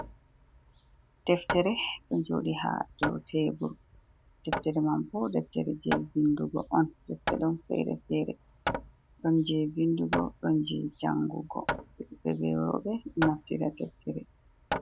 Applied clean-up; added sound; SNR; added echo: none; Hammer; 9 dB; none.